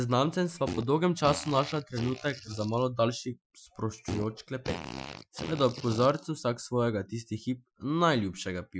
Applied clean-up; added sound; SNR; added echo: classical method Wiener filter.